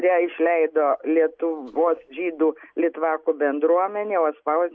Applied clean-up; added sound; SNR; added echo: none; none; none; none.